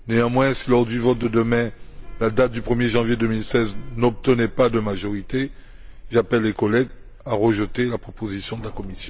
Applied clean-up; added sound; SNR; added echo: none; Sliding door; 12 dB; none.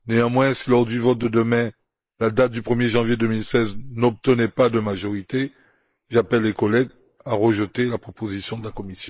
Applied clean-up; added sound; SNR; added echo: neural mask model Resemble Enhance denoiser.